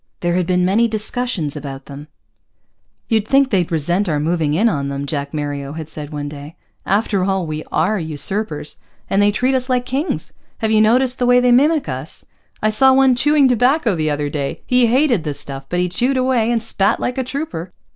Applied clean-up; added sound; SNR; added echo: none; none; none; none.